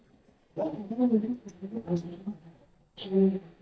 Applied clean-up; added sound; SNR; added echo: neural mask model DeepFilterNet 3.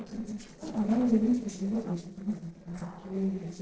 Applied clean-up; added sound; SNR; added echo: neural separator model SepFormer DNS4.